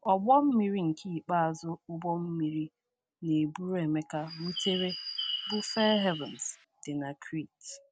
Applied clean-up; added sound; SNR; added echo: none; Bird; 6 dB; none.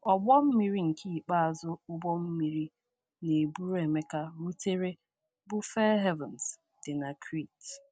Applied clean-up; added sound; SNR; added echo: none; none; none; none.